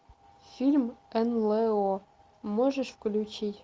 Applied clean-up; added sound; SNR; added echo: none; none; none; none.